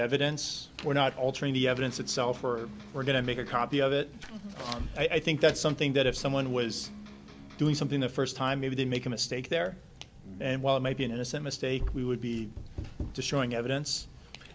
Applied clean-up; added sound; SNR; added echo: none; Electric guitar; 17 dB; none.